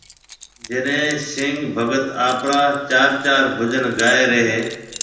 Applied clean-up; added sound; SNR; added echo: none; Keys jangling; 18 dB; reverberation time 0.8 s.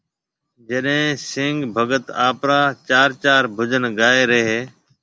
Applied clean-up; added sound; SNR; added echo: none; none; none; none.